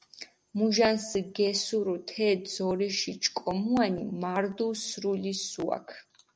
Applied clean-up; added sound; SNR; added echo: none; none; none; none.